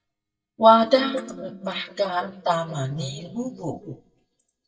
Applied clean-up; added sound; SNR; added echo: neural mask model DeepFilterNet 3.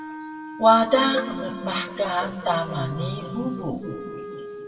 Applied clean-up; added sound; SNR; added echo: none; Wind instrument, woodwind instrument; 14 dB; reverberation time 1.9 s.